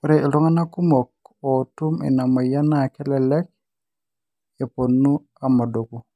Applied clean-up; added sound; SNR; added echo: none; none; none; none.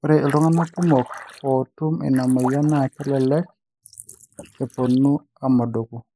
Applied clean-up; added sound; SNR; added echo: neural mask model Resemble Enhance denoiser.